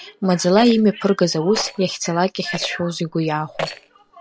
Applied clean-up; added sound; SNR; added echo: none; Rattle; 15 dB; none.